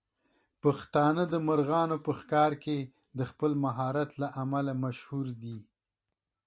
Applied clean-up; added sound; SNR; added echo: none; none; none; none.